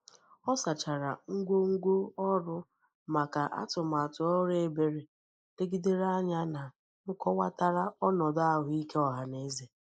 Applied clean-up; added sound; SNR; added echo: neural mask model Resemble Enhance denoiser.